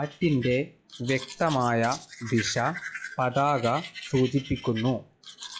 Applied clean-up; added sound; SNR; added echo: classical method log-MMSE.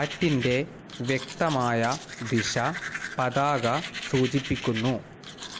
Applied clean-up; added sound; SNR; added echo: none; Domestic sounds, home sounds; 10 dB; none.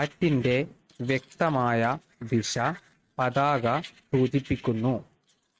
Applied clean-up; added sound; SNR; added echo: neural mask model RNNoise.